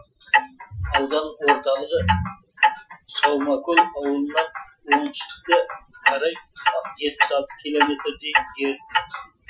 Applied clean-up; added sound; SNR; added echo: classical method Wiener filter.